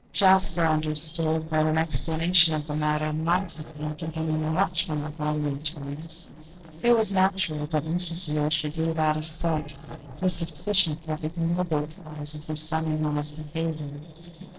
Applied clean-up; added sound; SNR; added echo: neural separator model SepFormer DNS4.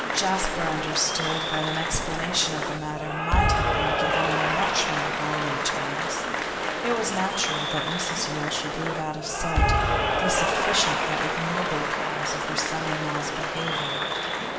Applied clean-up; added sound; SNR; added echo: none; Applause / Cheering; -4 dB; reverberation time 2.0 s.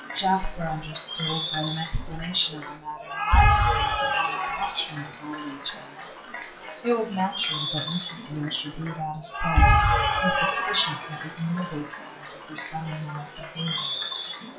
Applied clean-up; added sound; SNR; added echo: classical method WPE with log-MMSE.